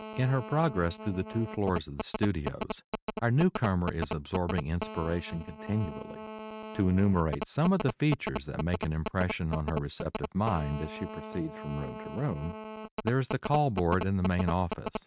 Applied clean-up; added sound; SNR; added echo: neural mask model RNNoise.